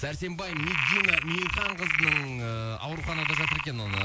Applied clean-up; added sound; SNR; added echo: none; Frog; -3 dB; none.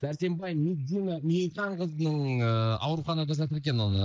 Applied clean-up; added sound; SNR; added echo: neural mask model DeepFilterNet 3.